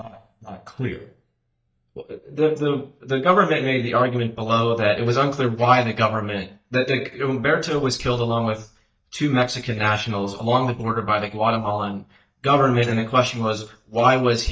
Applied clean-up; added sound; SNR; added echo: neural mask model DeepFilterNet 3.